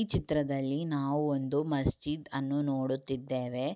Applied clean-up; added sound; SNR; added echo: none; none; none; none.